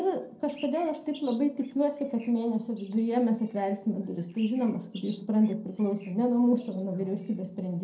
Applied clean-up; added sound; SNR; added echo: neural separator model SepFormer DNS4.